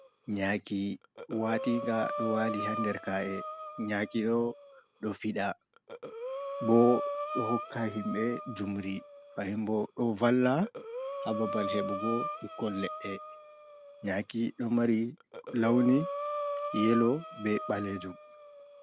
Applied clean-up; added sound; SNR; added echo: none; Breathing; 8 dB; none.